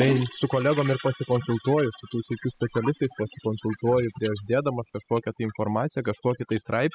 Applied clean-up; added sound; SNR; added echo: classical method spectral subtraction.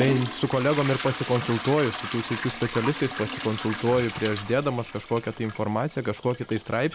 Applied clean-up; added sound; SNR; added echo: none; Trickle, dribble / Toilet flush / Hiss; 9 dB; none.